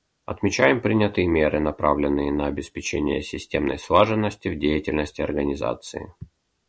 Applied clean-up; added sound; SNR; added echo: none; none; none; none.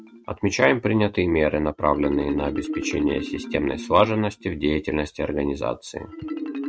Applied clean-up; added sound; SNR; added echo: neural mask model RNNoise.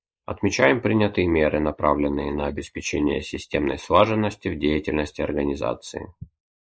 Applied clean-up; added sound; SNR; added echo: neural mask model Resemble Enhance denoiser.